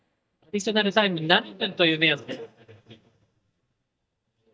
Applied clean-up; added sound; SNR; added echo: neural mask model DeepFilterNet 3.